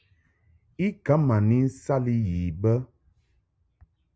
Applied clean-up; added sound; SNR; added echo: none; none; none; none.